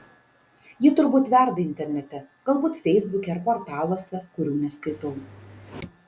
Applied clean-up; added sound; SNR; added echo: none; Engine; 19 dB; none.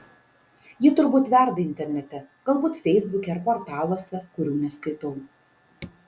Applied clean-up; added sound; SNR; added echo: none; none; none; none.